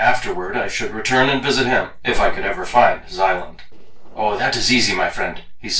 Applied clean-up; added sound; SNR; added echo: neural separator model SepFormer DNS4.